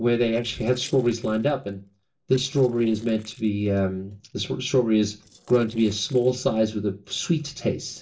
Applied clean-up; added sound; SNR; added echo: neural separator model SepFormer DNS4.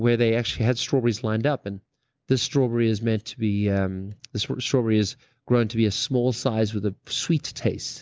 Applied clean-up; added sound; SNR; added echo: none; none; none; none.